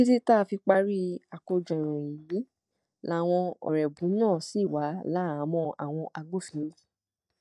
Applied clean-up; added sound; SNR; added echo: neural mask model DeepFilterNet 3.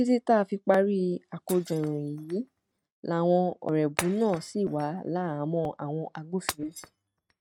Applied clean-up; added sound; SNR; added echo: neural mask model RNNoise.